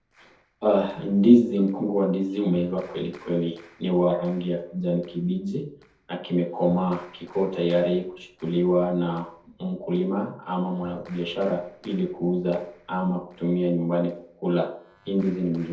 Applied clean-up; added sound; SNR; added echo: neural separator model SepFormer DNS4.